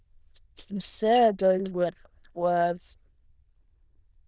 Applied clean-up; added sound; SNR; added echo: neural diffusion model UNIVERSE++.